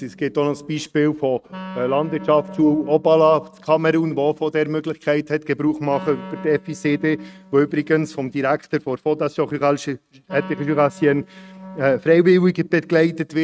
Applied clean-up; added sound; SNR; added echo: neural mask model RNNoise.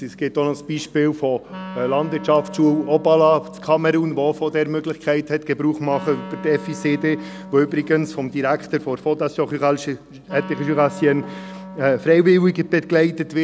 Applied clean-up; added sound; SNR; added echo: none; Wind instrument, woodwind instrument; 17 dB; none.